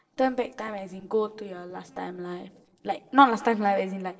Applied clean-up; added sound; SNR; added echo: neural separator model SepFormer DNS4.